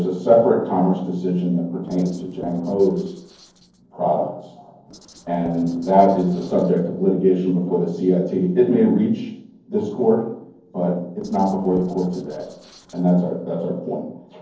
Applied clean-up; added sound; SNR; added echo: neural separator model SepFormer DNS4.